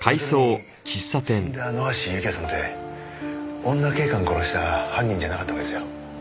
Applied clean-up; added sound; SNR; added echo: none; none; none; none.